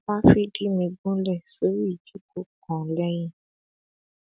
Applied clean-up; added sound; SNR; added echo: none; none; none; none.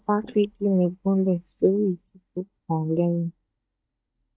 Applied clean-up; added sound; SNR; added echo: neural mask model DeepFilterNet 3.